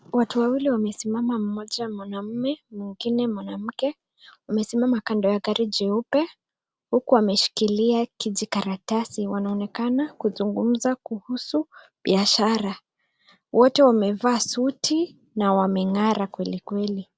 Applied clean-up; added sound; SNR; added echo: none; none; none; none.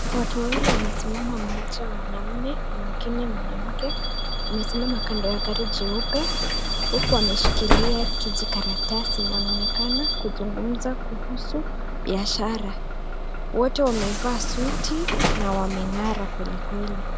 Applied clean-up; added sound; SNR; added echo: none; Bus / Alarm; -4 dB; none.